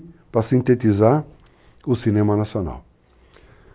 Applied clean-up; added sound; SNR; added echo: none; none; none; none.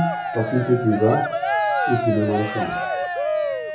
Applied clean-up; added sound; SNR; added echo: none; Cheering; 1 dB; reverberation time 0.7 s.